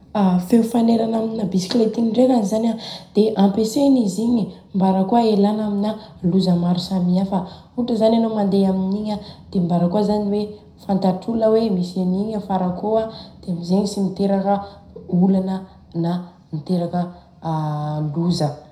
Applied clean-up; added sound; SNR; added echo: none; none; none; reverberation time 0.4 s.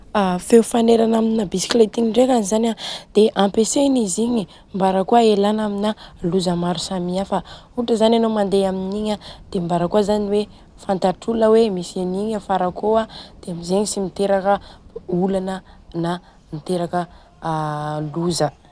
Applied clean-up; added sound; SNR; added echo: none; none; none; none.